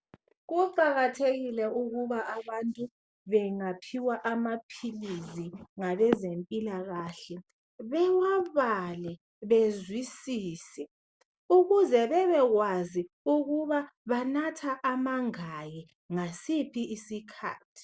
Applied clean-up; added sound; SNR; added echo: none; none; none; none.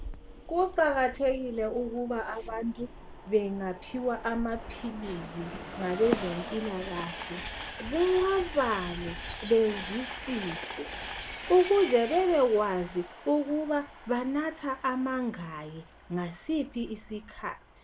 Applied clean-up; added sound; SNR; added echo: none; Train; 12 dB; none.